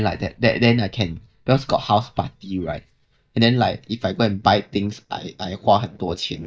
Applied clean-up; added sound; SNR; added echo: neural mask model DeepFilterNet 3.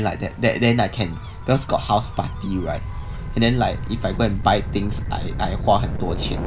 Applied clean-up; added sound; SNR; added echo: none; Gull, seagull / Waves, surf / Siren; 6 dB; none.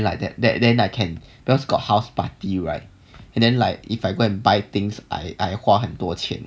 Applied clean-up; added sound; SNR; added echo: none; none; none; none.